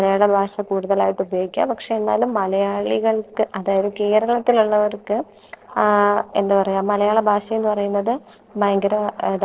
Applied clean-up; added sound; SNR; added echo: neural separator model SepFormer DNS4.